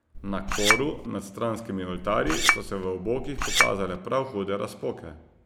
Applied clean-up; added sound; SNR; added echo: none; Chink, clink; -3 dB; none.